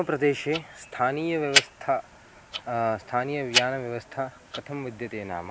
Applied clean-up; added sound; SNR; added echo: none; Tick-tock; 3 dB; none.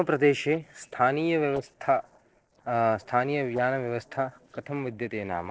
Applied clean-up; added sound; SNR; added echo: neural separator model SepFormer DNS4.